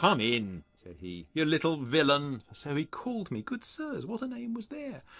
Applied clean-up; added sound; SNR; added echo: neural separator model SepFormer DNS4.